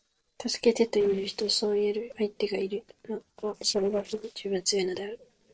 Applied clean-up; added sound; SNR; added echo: neural separator model SepFormer DNS4.